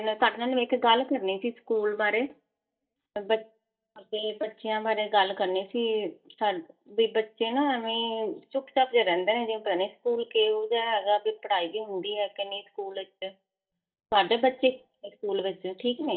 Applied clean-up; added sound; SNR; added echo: neural mask model DeepFilterNet 3.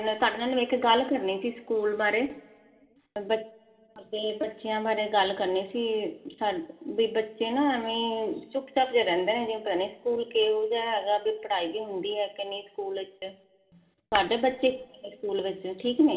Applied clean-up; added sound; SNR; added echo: none; Tap / Hammer; 11 dB; reverberation time 1.8 s.